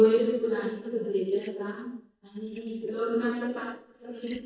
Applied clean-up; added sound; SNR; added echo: neural mask model DeepFilterNet 3.